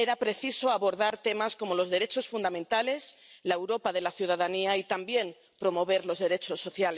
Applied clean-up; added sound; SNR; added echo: none; none; none; none.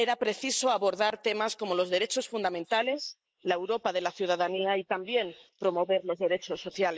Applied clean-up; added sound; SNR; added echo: neural mask model Resemble Enhance denoiser.